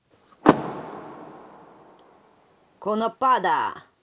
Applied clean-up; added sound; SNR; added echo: none; Car; 1 dB; none.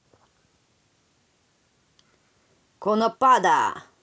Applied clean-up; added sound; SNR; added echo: none; none; none; none.